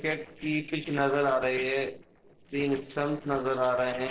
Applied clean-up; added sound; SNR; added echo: neural separator model SepFormer DNS4.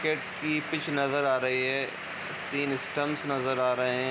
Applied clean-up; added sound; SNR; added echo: none; none; none; none.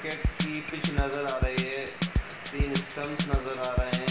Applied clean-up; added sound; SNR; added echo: none; Drum kit; -3 dB; reverberation time 0.8 s.